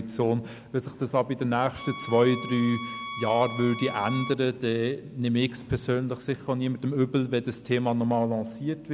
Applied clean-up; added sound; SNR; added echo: none; Bowed string instrument; 11 dB; none.